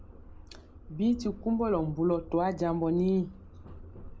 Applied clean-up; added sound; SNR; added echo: none; Subway, metro, underground; 16 dB; none.